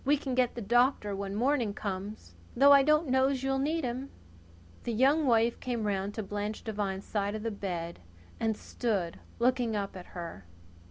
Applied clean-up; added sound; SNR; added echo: none; none; none; none.